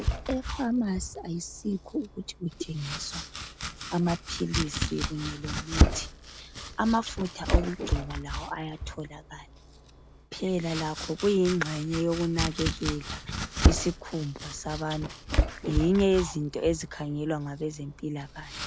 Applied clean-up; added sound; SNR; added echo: none; Domestic sounds, home sounds; 1 dB; none.